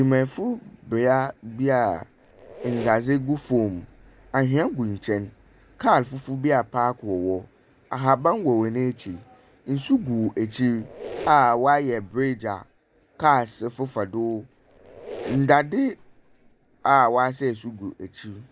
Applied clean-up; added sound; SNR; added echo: none; Squeak; 18 dB; none.